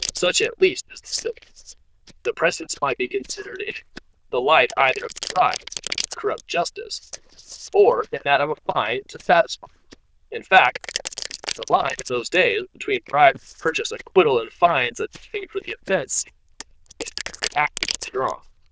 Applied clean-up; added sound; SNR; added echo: neural diffusion model UNIVERSE++.